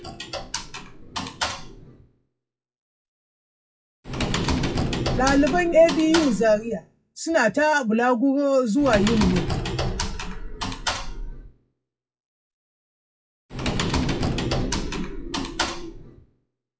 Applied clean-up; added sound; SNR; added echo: classical method WPE with log-MMSE.